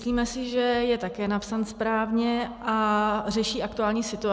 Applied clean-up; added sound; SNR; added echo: none; none; none; none.